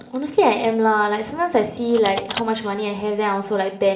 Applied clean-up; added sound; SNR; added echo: none; Car; 14 dB; reverberation time 1.8 s.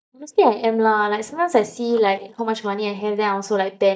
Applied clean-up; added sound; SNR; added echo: neural mask model DeepFilterNet 3.